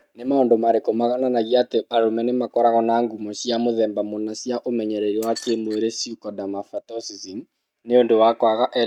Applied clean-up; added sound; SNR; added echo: neural mask model RNNoise.